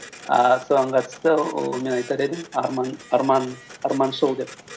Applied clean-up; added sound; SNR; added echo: none; Printer; 20 dB; none.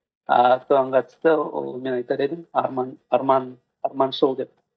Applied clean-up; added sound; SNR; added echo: neural mask model DeepFilterNet 3.